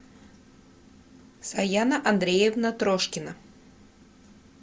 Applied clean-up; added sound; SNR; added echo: none; none; none; none.